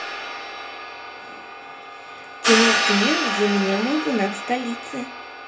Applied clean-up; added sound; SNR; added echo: none; Hi-hat; 1 dB; reverberation time 0.3 s.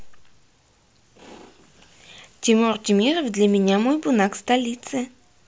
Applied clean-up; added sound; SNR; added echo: none; none; none; none.